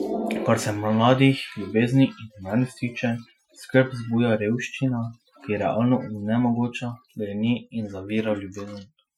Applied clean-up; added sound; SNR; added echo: classical method Wiener filter.